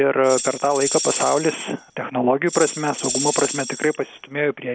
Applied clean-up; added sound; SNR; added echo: none; Tambourine; 7 dB; none.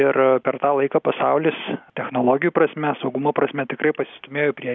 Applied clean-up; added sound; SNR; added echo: none; none; none; none.